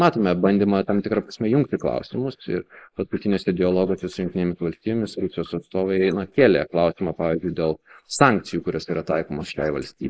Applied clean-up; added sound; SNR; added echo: neural mask model Resemble Enhance denoiser.